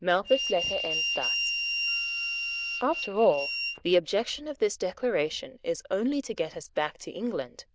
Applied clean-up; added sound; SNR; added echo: neural diffusion model UNIVERSE++.